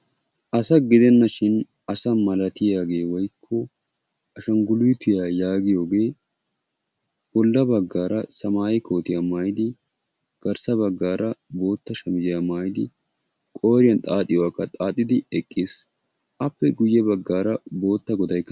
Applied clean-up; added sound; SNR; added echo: none; none; none; none.